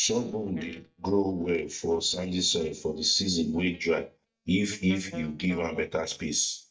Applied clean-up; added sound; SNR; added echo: neural mask model DeepFilterNet 3.